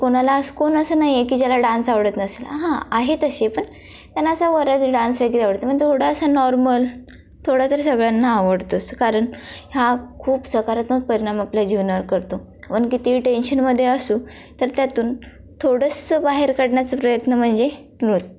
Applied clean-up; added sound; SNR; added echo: none; none; none; none.